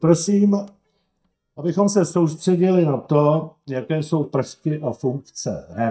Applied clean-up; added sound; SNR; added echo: neural mask model DeepFilterNet 3.